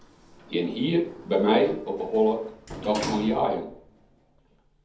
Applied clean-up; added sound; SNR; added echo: none; Sliding door; 14 dB; reverberation time 0.6 s.